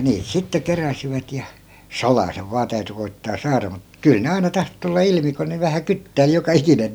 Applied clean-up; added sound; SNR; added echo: none; none; none; none.